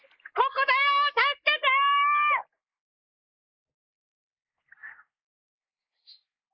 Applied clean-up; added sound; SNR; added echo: neural mask model Resemble Enhance denoiser.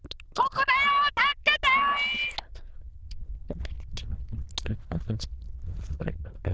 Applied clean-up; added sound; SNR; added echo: neural diffusion model UNIVERSE++.